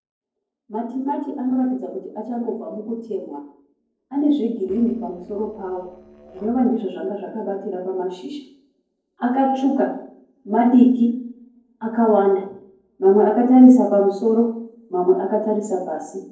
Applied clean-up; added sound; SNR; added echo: neural separator model SepFormer DNS4.